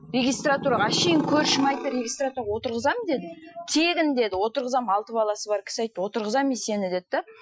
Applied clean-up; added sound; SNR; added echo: classical method Wiener filter.